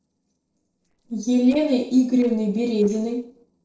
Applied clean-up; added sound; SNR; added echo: neural separator model SepFormer DNS4.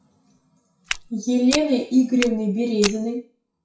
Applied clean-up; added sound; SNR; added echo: classical method WPE with log-MMSE.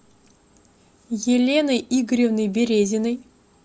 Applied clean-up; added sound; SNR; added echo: none; none; none; none.